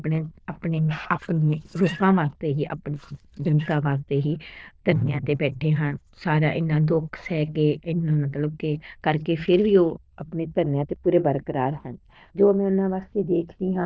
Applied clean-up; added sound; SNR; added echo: neural diffusion model UNIVERSE++.